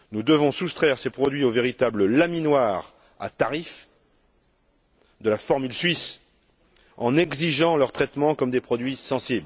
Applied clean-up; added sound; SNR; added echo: none; none; none; none.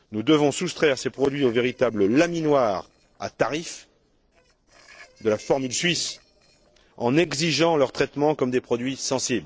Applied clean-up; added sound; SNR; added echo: neural separator model SepFormer DNS4.